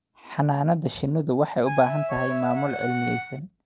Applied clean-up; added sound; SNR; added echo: none; Wind instrument, woodwind instrument; 5 dB; none.